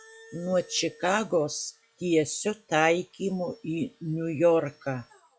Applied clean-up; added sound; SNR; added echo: classical method log-MMSE.